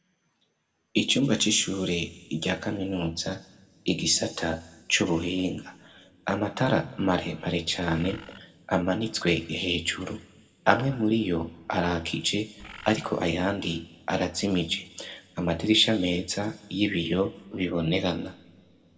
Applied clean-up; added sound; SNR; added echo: none; Bird; 17 dB; reverberation time 1.2 s.